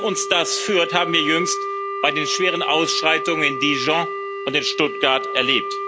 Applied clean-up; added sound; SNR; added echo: none; Wind instrument, woodwind instrument; 6 dB; none.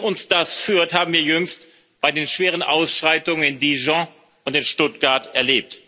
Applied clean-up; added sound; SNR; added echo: none; none; none; none.